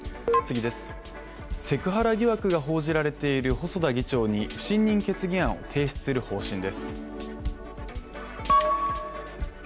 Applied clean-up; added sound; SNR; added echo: none; Tambourine / Drum / Drum kit; 14 dB; none.